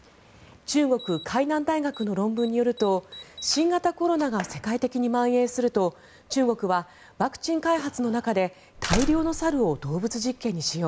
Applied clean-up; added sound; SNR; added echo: none; Slam; 14 dB; none.